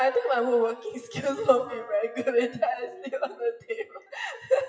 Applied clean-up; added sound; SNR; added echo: classical method WPE with log-MMSE.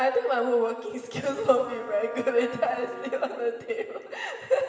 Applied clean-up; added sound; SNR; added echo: none; Wind instrument, woodwind instrument; 17 dB; reverberation time 2.4 s.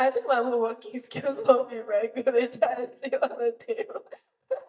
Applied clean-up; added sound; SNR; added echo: neural mask model DeepFilterNet 3.